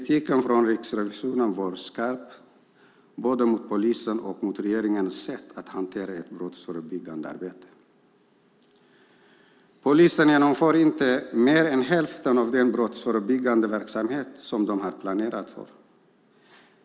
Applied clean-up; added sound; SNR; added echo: none; none; none; none.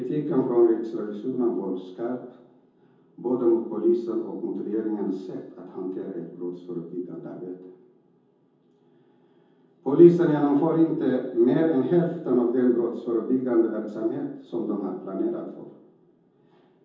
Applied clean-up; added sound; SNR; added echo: none; none; none; reverberation time 0.7 s.